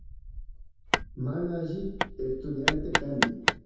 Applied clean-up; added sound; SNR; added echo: none; Hammer; -2 dB; reverberation time 0.9 s.